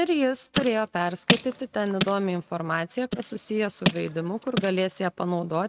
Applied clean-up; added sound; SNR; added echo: neural mask model RNNoise.